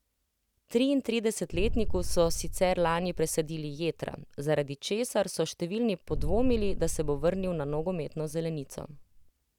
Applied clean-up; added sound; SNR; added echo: none; Boom; 3 dB; none.